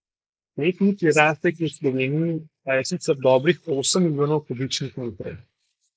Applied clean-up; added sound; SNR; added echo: neural mask model Resemble Enhance denoiser.